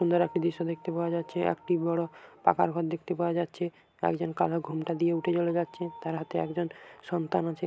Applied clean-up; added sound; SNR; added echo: none; none; none; none.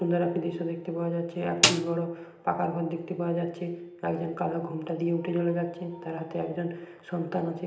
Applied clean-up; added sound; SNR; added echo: none; Snare drum; -1 dB; reverberation time 0.8 s.